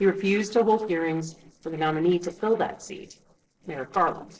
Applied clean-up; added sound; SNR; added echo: neural separator model SepFormer DNS4.